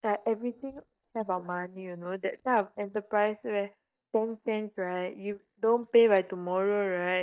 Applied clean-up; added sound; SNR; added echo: neural mask model DeepFilterNet 3.